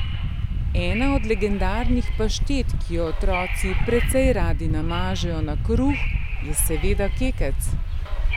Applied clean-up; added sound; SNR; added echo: none; Subway, metro, underground / Wind; -4 dB; none.